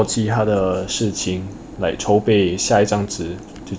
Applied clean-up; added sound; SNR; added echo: none; none; none; none.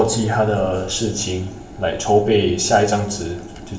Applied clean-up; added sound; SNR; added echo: none; none; none; reverberation time 0.7 s.